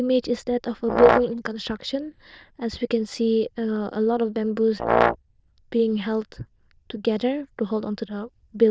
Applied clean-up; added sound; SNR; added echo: neural diffusion model UNIVERSE++.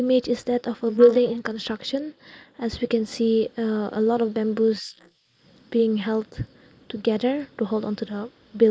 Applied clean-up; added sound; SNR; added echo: neural mask model Resemble Enhance denoiser.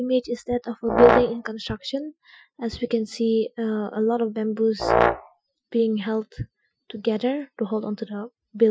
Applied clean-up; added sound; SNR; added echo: classical method Wiener filter.